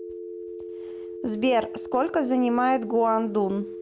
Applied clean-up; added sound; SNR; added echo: none; Telephone; 11 dB; none.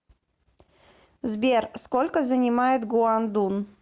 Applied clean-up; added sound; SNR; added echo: none; none; none; none.